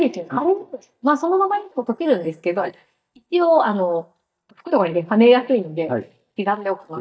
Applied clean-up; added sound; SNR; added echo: neural mask model DeepFilterNet 3.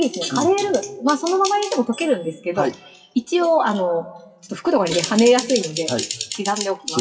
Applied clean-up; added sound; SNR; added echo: classical method WPE with log-MMSE.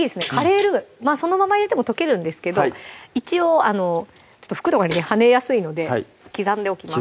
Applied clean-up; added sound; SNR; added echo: none; none; none; none.